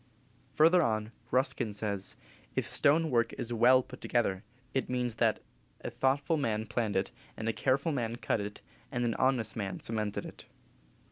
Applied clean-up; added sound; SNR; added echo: none; none; none; none.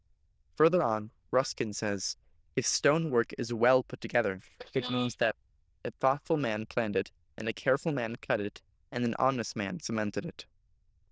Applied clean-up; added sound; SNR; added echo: neural diffusion model UNIVERSE++.